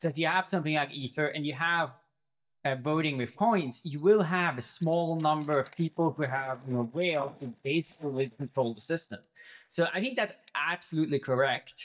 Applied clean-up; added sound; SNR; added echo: neural mask model DeepFilterNet 3.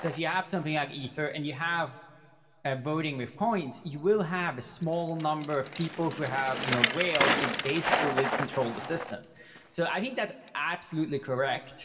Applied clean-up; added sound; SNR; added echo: none; Bicycle; 4 dB; reverberation time 1.3 s.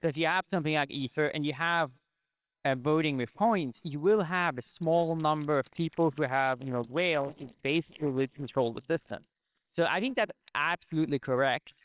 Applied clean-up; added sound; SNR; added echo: neural separator model SepFormer WHAMR!.